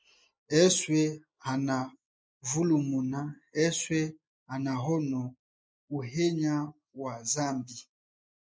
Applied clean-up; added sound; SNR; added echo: neural mask model Resemble Enhance denoiser.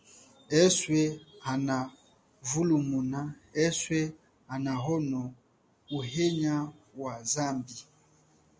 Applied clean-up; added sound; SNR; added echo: none; none; none; none.